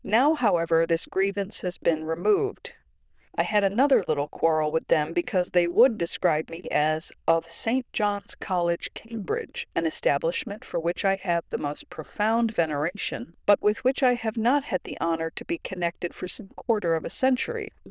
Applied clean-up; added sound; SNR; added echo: neural diffusion model UNIVERSE++.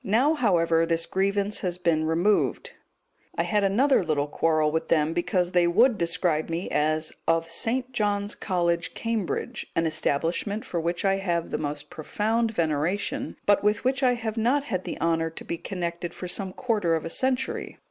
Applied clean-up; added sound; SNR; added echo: none; none; none; none.